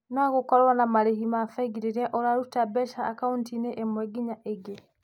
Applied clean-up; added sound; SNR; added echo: none; none; none; none.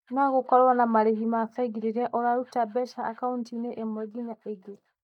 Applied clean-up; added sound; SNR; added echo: neural mask model DeepFilterNet 3.